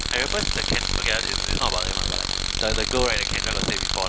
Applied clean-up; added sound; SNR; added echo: none; Tools; -4 dB; none.